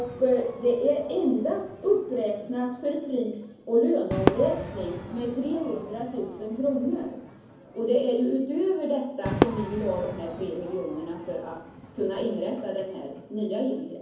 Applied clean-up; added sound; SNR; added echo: none; Crowd / Fireworks; 8 dB; reverberation time 0.7 s.